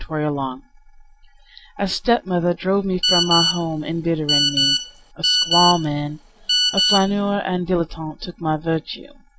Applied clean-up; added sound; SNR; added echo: none; Telephone; -2 dB; none.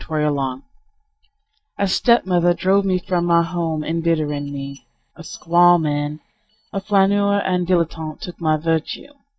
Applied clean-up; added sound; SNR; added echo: neural mask model DeepFilterNet 3.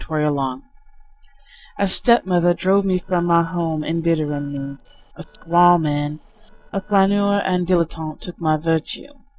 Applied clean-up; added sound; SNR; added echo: neural separator model SepFormer DNS4.